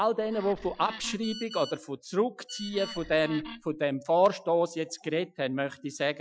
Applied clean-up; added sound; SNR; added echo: classical method Wiener filter.